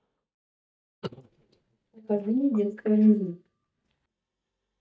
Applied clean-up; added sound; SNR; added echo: neural mask model DeepFilterNet 3.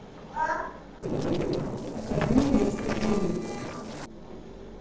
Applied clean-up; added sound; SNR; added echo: neural separator model SepFormer DNS4.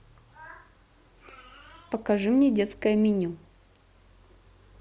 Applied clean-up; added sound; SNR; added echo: none; none; none; none.